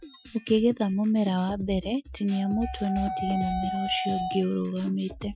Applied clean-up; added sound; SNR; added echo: classical method Wiener filter.